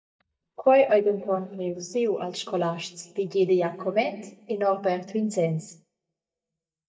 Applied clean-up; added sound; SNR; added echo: neural mask model DeepFilterNet 3.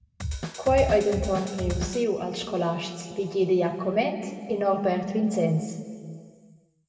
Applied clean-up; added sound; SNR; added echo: none; Drum kit; 5 dB; reverberation time 2.0 s.